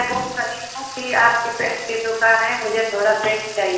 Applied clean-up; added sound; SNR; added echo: none; Sink (filling or washing) / Water tap, faucet; 15 dB; reverberation time 1.1 s.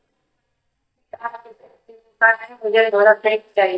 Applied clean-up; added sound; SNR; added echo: neural mask model DeepFilterNet 3.